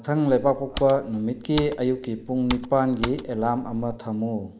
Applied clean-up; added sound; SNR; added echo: none; Computer keyboard; 12 dB; none.